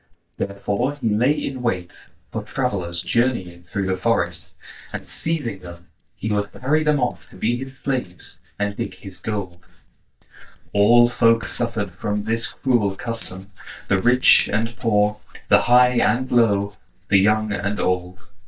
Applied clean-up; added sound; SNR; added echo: neural mask model DeepFilterNet 3.